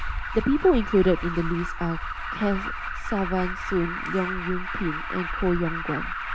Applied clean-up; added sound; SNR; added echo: none; Alarm; 3 dB; none.